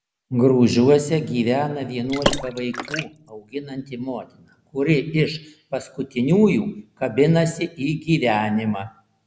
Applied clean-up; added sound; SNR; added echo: none; Water / Splash, splatter; 7 dB; none.